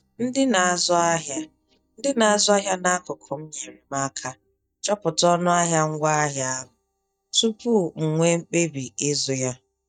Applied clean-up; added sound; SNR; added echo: neural mask model DeepFilterNet 3.